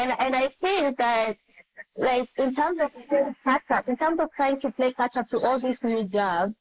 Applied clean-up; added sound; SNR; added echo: neural mask model Resemble Enhance denoiser.